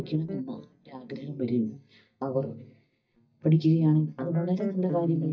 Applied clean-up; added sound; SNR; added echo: neural mask model DeepFilterNet 3.